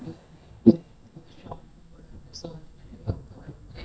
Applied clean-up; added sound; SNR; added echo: neural mask model DeepFilterNet 3.